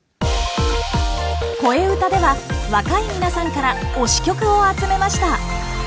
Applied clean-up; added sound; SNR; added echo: none; none; none; none.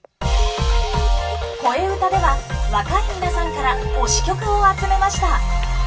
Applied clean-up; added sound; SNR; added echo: none; Telephone; 17 dB; reverberation time 0.1 s.